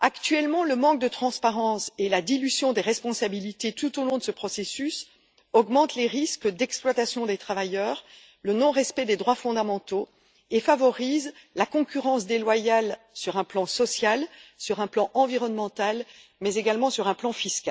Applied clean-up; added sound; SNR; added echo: none; none; none; none.